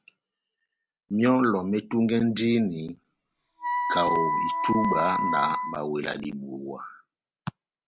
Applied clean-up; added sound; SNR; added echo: none; Wind instrument, woodwind instrument; 0 dB; none.